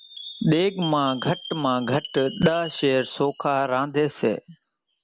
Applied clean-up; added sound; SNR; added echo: none; Chime; 13 dB; none.